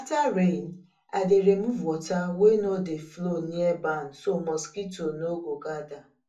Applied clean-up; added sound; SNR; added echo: none; none; none; reverberation time 0.2 s.